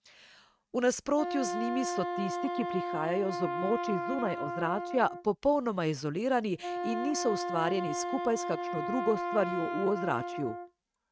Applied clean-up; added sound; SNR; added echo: neural mask model RNNoise.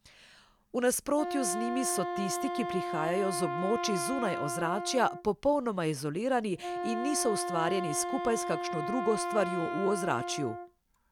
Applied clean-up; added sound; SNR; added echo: none; Wind instrument, woodwind instrument; 4 dB; none.